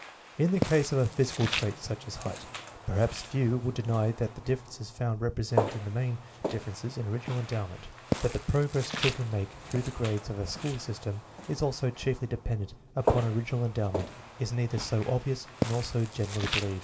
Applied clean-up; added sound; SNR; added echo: none; Walk, footsteps; 7 dB; reverberation time 1.6 s.